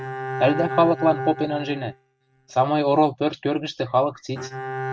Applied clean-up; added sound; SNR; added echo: neural mask model RNNoise.